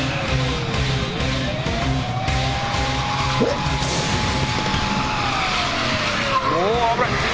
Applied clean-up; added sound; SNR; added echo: none; none; none; none.